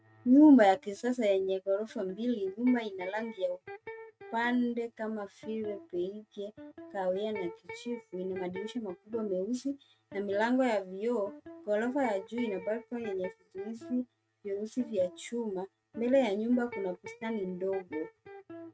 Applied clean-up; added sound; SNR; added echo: neural mask model RNNoise.